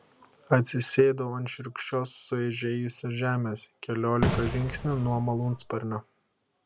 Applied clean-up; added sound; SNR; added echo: none; Fireworks; 3 dB; none.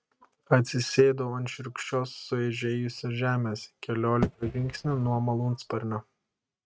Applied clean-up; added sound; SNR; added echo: neural mask model RNNoise.